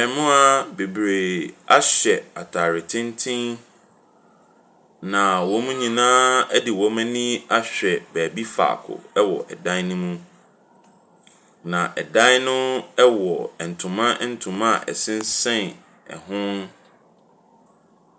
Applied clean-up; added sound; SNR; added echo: none; none; none; none.